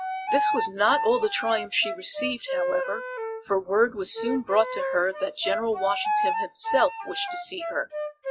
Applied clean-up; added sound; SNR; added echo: classical method log-MMSE.